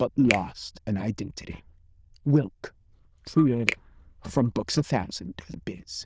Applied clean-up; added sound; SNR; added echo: neural diffusion model UNIVERSE++.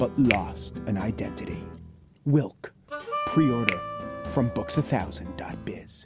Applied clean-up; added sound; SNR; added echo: none; Finger snapping + Harmonica; 8 dB; none.